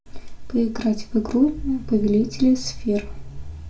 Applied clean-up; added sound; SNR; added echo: none; none; none; reverberation time 0.2 s.